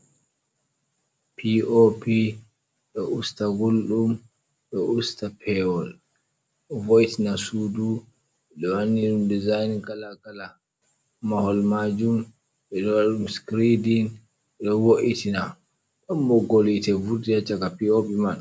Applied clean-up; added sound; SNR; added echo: none; none; none; none.